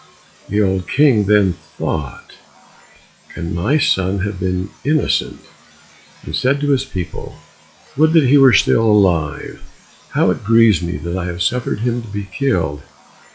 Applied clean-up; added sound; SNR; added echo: classical method log-MMSE.